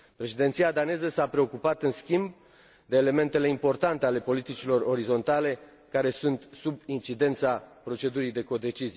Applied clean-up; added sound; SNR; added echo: none; none; none; none.